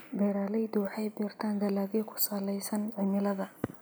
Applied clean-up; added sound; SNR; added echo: none; none; none; none.